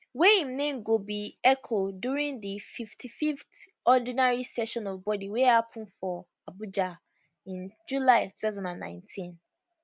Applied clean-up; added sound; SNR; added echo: none; none; none; none.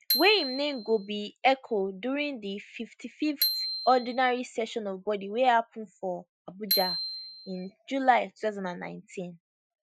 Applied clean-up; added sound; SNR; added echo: classical method Wiener filter.